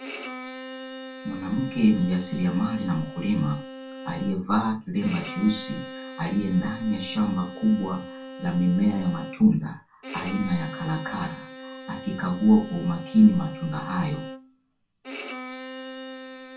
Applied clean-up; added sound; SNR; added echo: none; Bowed string instrument; 13 dB; reverberation time 0.2 s.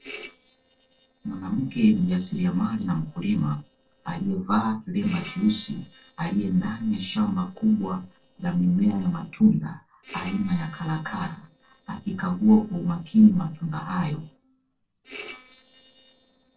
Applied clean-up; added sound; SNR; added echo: neural separator model SepFormer DNS4.